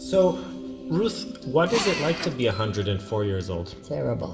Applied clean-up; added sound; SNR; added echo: none; Drill; 10 dB; reverberation time 1.5 s.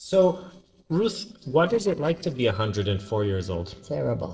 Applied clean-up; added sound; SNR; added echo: neural separator model SepFormer DNS4.